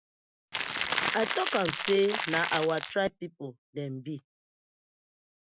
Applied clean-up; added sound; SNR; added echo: none; Crackle; -1 dB; none.